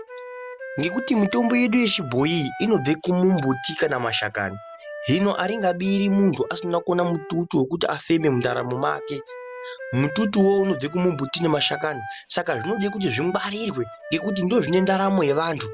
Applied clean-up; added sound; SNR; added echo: none; Wind instrument, woodwind instrument; 13 dB; none.